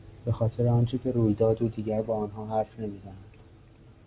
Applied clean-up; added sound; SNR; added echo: none; none; none; none.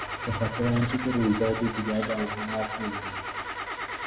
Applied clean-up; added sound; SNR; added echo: none; Engine starting / Car; 6 dB; reverberation time 1.0 s.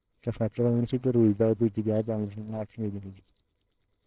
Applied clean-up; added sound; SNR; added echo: neural separator model SepFormer WHAMR!.